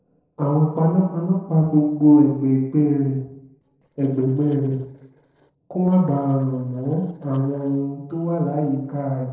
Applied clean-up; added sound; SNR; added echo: neural separator model SepFormer DNS4.